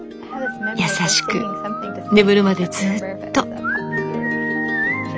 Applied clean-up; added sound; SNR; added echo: none; none; none; none.